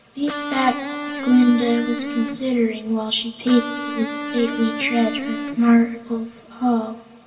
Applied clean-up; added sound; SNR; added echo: none; Electric guitar; 9 dB; reverberation time 2.3 s.